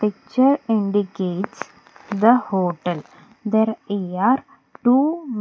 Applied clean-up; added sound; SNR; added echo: none; none; none; none.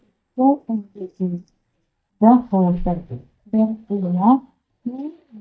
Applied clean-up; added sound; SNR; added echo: neural mask model DeepFilterNet 3.